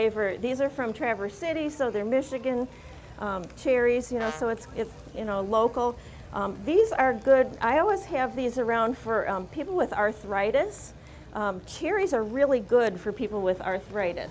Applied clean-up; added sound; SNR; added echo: none; Brass instrument; 14 dB; none.